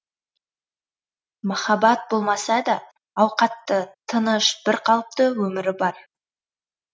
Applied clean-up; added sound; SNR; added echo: none; none; none; none.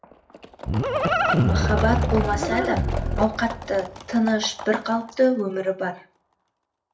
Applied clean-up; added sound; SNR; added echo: none; Livestock, farm animals, working animals; 0 dB; reverberation time 0.3 s.